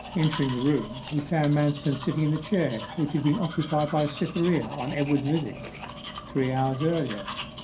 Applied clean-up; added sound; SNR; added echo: none; Domestic sounds, home sounds; 12 dB; reverberation time 0.3 s.